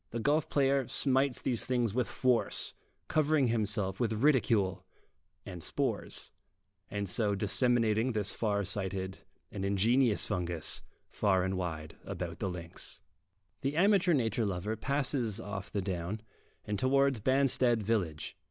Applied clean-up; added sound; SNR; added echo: none; none; none; none.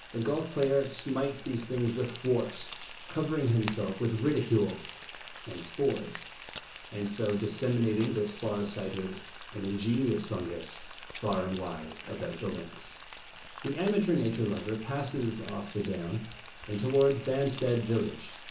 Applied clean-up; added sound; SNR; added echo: none; Frying (food); 14 dB; reverberation time 0.8 s.